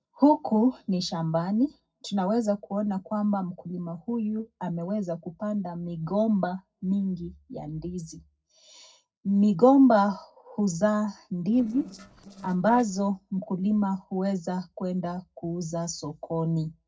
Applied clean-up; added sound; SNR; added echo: neural separator model SepFormer DNS4.